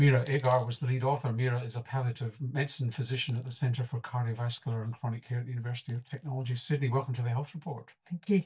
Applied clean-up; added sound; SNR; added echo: neural mask model DeepFilterNet 3.